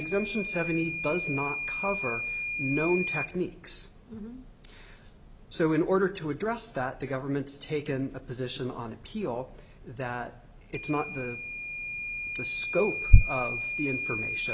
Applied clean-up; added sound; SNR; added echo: none; Microwave oven / Alarm; 8 dB; none.